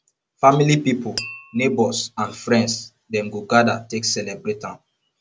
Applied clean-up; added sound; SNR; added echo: none; Tap; 15 dB; none.